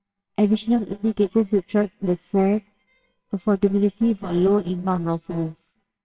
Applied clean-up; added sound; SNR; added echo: neural separator model SepFormer WHAMR!.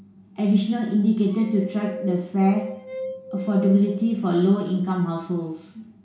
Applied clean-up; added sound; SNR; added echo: none; Glass; 13 dB; reverberation time 0.6 s.